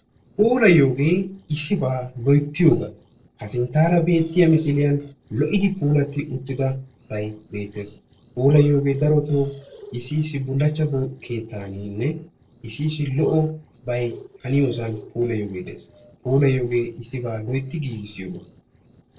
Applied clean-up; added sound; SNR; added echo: neural separator model SepFormer DNS4.